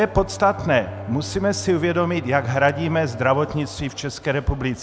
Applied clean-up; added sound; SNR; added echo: none; Bowed string instrument; 15 dB; none.